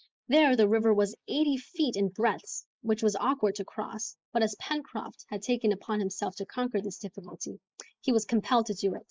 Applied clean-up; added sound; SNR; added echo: neural mask model Resemble Enhance denoiser.